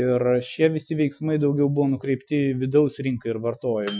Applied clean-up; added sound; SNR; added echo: classical method Wiener filter.